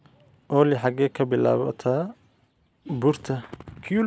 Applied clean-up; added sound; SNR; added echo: none; none; none; none.